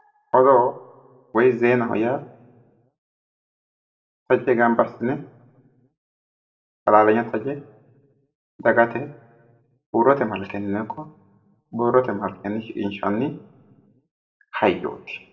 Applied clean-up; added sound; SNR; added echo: none; none; none; reverberation time 0.5 s.